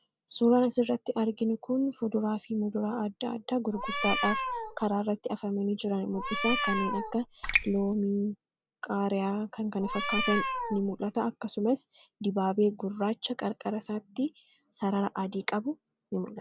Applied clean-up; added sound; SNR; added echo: none; Meow + Raindrop; 2 dB; none.